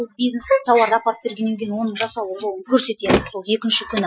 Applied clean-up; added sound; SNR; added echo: classical method Wiener filter.